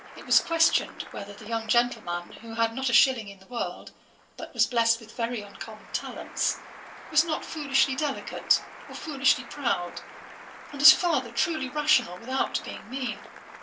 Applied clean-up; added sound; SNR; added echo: none; Applause; 16 dB; reverberation time 0.2 s.